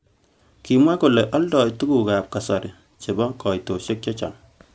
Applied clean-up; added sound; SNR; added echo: none; none; none; none.